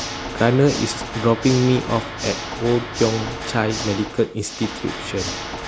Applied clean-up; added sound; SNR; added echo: none; Water / Mechanisms; 8 dB; none.